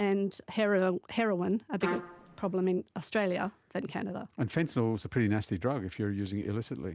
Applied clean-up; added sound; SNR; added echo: none; Trumpet; 7 dB; none.